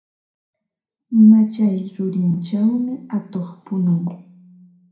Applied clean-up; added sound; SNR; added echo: none; none; none; reverberation time 0.5 s.